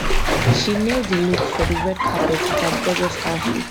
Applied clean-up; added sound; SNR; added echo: none; Bathtub (filling or washing); -3 dB; none.